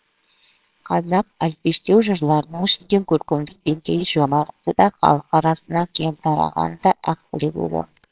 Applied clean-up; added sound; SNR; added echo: neural separator model SepFormer WHAMR!.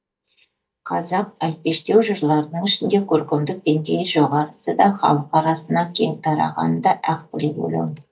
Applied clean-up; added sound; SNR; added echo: neural mask model DeepFilterNet 3.